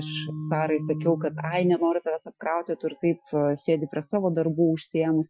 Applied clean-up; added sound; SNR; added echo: classical method Wiener filter.